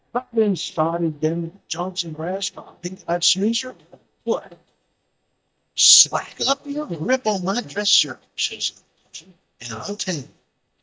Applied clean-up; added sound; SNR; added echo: neural mask model DeepFilterNet 3.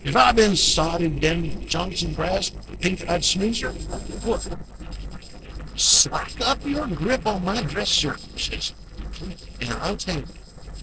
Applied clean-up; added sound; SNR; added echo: neural separator model SepFormer DNS4.